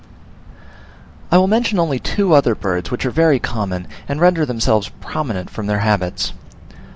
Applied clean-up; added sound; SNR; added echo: none; Drip / Water; 19 dB; none.